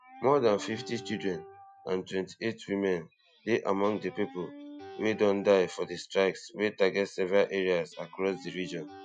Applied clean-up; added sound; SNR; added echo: classical method Wiener filter.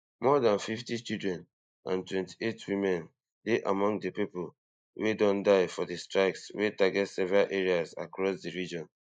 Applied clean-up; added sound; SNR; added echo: neural mask model Resemble Enhance denoiser.